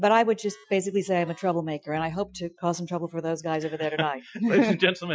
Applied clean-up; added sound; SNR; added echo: classical method Wiener filter.